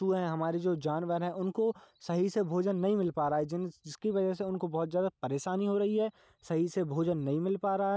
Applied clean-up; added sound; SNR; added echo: none; none; none; none.